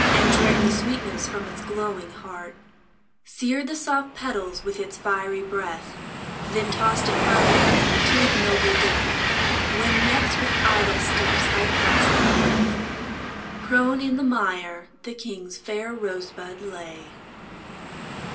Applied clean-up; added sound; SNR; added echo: none; Train; -4 dB; reverberation time 0.3 s.